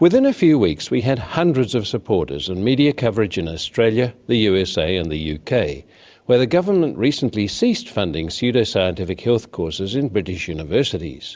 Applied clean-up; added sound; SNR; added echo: none; none; none; none.